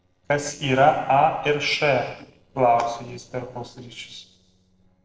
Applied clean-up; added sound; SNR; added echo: neural separator model SepFormer DNS4.